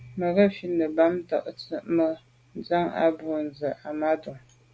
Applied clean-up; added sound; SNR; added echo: none; none; none; none.